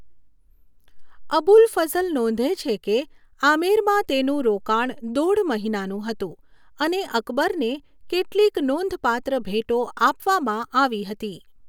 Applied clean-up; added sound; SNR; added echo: none; none; none; none.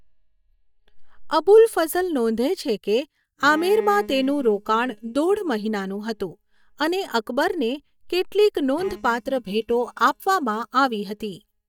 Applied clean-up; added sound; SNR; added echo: neural mask model DeepFilterNet 3.